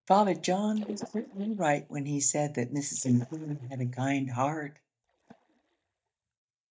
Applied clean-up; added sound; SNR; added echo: neural mask model DeepFilterNet 3.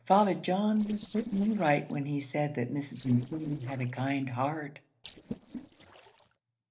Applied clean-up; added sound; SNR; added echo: neural separator model SepFormer DNS4.